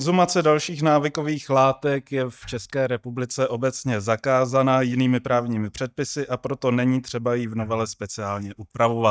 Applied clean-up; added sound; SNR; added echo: neural mask model DeepFilterNet 3.